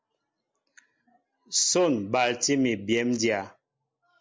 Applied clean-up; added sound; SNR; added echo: none; none; none; none.